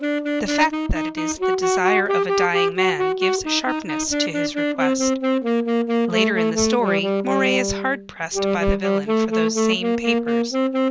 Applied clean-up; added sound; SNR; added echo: none; Wind instrument, woodwind instrument; -5 dB; none.